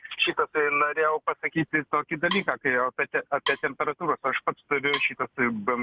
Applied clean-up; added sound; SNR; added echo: none; Wood; 10 dB; none.